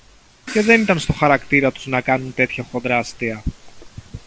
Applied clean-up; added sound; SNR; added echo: none; Crash cymbal; 18 dB; none.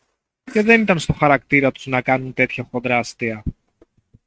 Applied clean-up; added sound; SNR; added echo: neural mask model RNNoise.